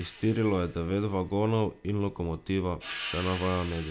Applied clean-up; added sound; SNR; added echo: none; Cymbal; 11 dB; none.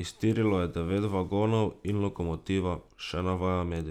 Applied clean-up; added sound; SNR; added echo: none; none; none; none.